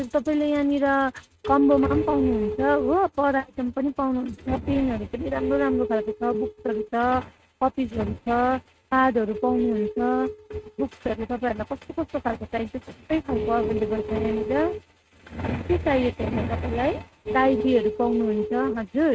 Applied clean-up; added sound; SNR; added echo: neural mask model RNNoise.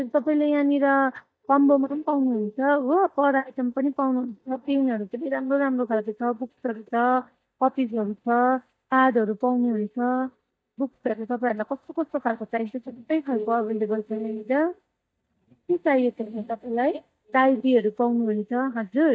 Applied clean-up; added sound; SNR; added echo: neural mask model DeepFilterNet 3.